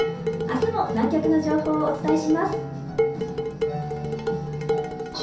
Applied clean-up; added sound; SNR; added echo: none; Dishes, pots, and pans; 3 dB; reverberation time 0.6 s.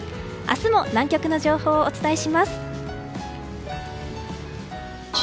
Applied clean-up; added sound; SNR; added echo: none; none; none; none.